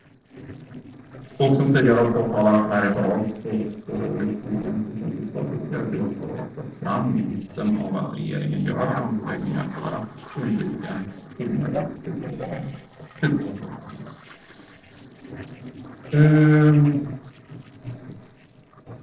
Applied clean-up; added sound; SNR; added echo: neural separator model SepFormer DNS4.